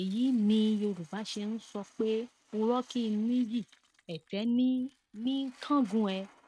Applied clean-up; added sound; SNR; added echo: neural mask model RNNoise.